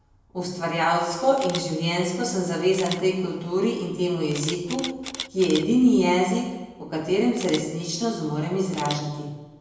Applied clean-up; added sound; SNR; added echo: none; Camera; 17 dB; reverberation time 1.0 s.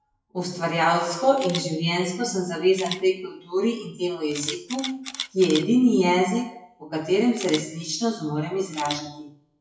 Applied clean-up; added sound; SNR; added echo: classical method WPE with log-MMSE.